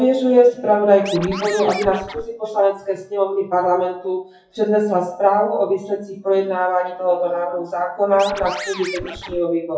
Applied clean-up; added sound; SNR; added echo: classical method WPE with log-MMSE.